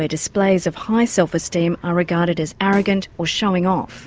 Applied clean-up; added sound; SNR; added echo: none; Snare drum; 19 dB; none.